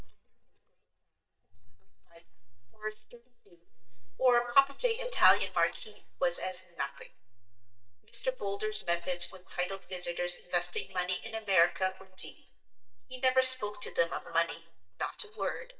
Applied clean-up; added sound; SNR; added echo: neural mask model DeepFilterNet 3.